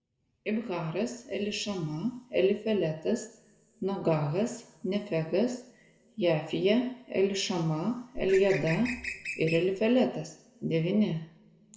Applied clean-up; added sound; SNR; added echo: none; Bird; 9 dB; reverberation time 1.2 s.